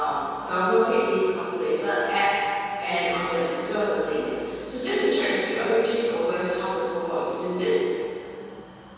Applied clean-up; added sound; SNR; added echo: none; none; none; reverberation time 2.1 s.